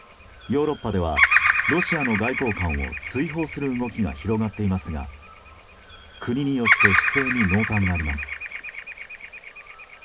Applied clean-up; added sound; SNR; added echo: none; Bird vocalization, bird call, bird song; 0 dB; reverberation time 0.3 s.